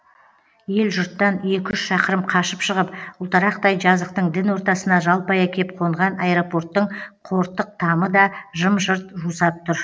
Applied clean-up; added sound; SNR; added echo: none; none; none; none.